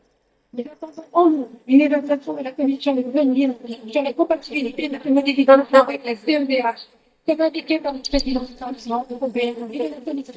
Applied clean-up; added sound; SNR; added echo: neural mask model DeepFilterNet 3.